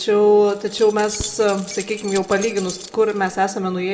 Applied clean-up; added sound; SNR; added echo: none; Keys jangling; 16 dB; reverberation time 0.6 s.